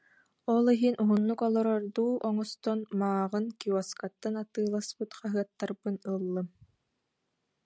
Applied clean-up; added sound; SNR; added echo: none; none; none; none.